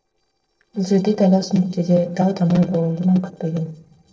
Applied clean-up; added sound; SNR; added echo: neural separator model SepFormer DNS4.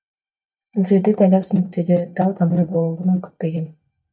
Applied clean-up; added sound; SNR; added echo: neural mask model DeepFilterNet 3.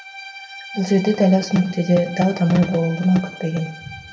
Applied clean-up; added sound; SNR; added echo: none; Bowed string instrument; 17 dB; reverberation time 0.8 s.